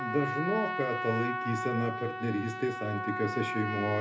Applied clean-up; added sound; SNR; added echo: none; Trumpet; 3 dB; reverberation time 0.3 s.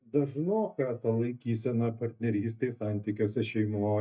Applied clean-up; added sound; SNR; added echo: neural mask model DeepFilterNet 3.